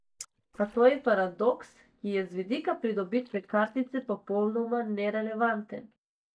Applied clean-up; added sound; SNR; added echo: neural mask model DeepFilterNet 3.